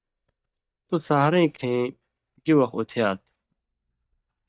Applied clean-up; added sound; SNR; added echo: neural mask model DeepFilterNet 3.